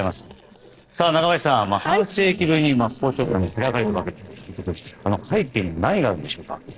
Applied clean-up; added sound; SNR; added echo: neural separator model SepFormer DNS4.